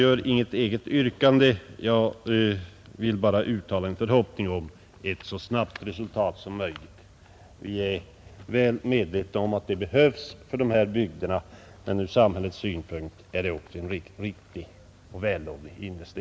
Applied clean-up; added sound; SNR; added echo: none; none; none; none.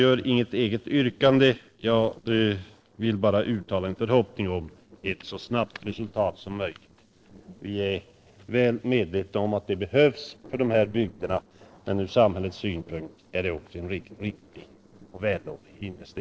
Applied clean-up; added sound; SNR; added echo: neural separator model SepFormer DNS4.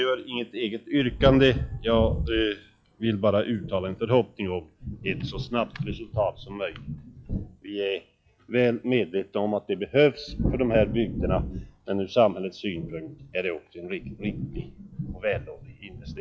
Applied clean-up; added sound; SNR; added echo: classical method log-MMSE.